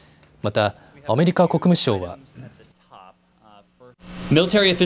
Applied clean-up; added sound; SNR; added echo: none; none; none; none.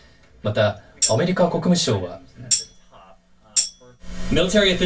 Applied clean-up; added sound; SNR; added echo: none; Tambourine; 4 dB; reverberation time 0.2 s.